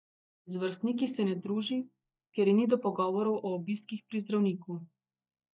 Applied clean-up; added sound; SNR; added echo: neural mask model DeepFilterNet 3.